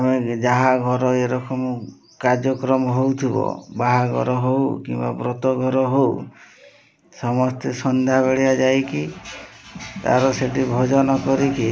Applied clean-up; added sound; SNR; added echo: none; none; none; none.